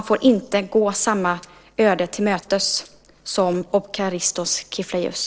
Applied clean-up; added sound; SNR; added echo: neural separator model SepFormer DNS4.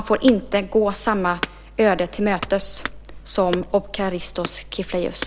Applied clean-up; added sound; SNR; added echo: none; Wood / Domestic sounds, home sounds; 14 dB; none.